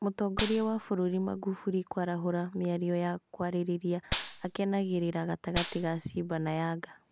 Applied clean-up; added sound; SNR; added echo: none; Gunshot, gunfire; 1 dB; none.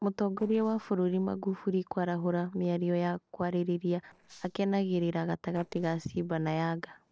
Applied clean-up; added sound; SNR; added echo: neural separator model SepFormer DNS4.